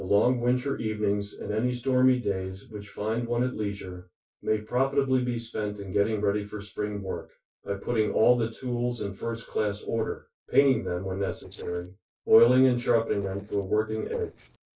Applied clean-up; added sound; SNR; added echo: neural separator model SepFormer DNS4.